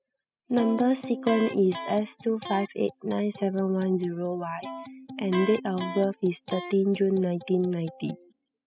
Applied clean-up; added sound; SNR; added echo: classical method spectral subtraction.